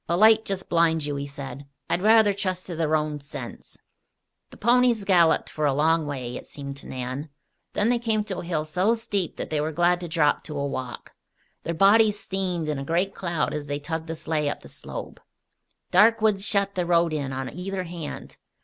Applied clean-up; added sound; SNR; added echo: none; none; none; none.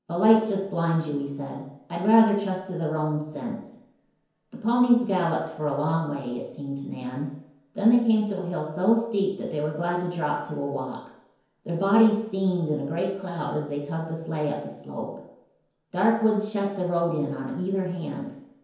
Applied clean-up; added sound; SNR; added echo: none; none; none; reverberation time 0.9 s.